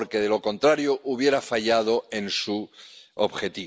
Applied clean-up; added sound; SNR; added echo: none; none; none; none.